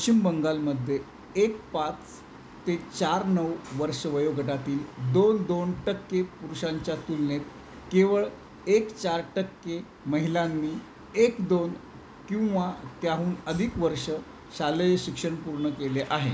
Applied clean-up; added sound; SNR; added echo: none; none; none; none.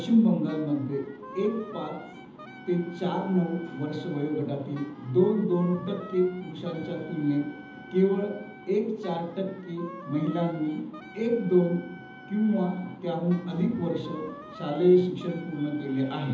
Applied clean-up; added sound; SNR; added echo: none; Wind instrument, woodwind instrument; 20 dB; reverberation time 0.8 s.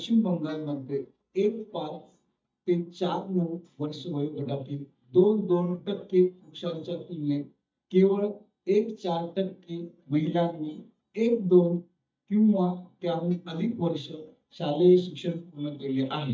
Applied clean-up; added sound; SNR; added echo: neural mask model DeepFilterNet 3.